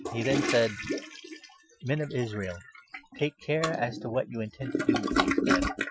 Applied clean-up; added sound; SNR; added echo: classical method Wiener filter.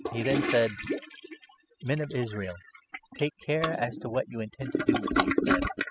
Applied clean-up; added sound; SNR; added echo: classical method spectral subtraction.